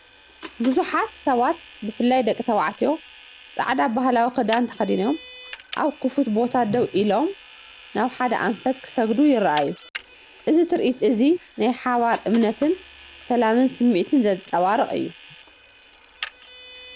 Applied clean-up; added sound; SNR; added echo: none; Vehicle; 20 dB; none.